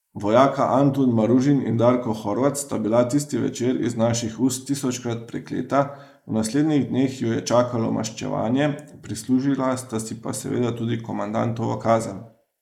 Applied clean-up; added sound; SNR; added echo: neural mask model Resemble Enhance denoiser.